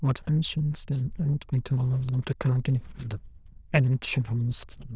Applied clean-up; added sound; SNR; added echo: neural diffusion model UNIVERSE++.